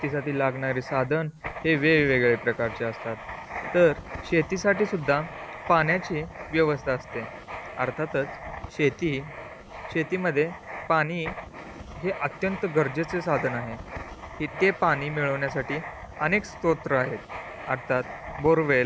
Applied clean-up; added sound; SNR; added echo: none; Writing; 12 dB; none.